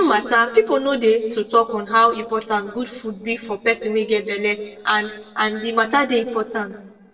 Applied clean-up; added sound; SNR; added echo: neural separator model SepFormer DNS4.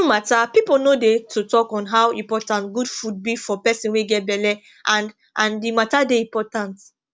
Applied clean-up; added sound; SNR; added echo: none; none; none; none.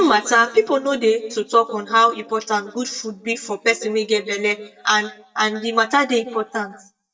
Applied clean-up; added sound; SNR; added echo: neural mask model DeepFilterNet 3.